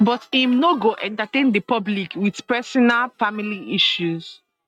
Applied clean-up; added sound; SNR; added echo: neural mask model RNNoise.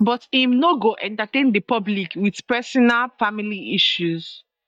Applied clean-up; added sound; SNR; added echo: neural mask model DeepFilterNet 3.